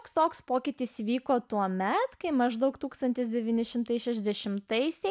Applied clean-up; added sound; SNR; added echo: none; none; none; none.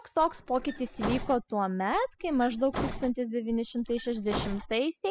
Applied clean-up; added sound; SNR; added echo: classical method spectral subtraction.